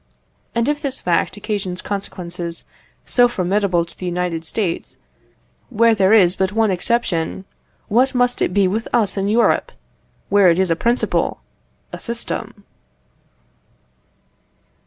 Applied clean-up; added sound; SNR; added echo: none; none; none; none.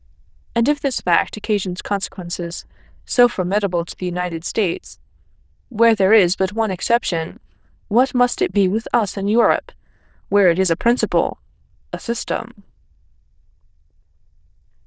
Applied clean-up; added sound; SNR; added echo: neural diffusion model UNIVERSE++.